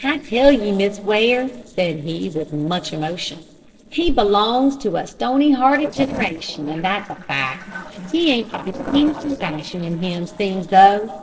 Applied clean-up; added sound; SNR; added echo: neural separator model SepFormer DNS4.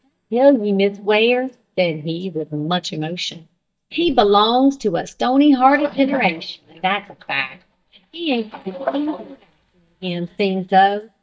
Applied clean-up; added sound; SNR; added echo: neural mask model DeepFilterNet 3.